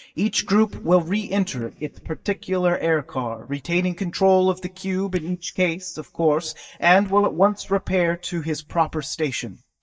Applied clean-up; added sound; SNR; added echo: neural mask model DeepFilterNet 3.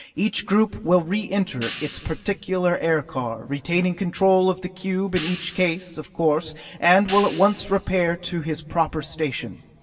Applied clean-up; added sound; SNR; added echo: none; Hi-hat; 12 dB; reverberation time 1.8 s.